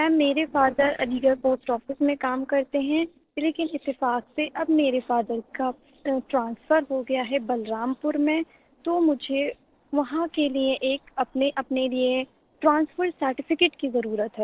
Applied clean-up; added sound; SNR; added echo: neural separator model SepFormer DNS4.